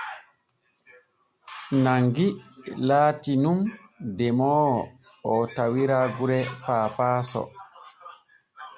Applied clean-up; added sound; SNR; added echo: none; none; none; none.